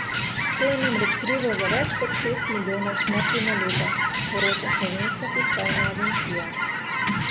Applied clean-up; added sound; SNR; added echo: none; Chirp, tweet / Fowl + Keys jangling; -4 dB; none.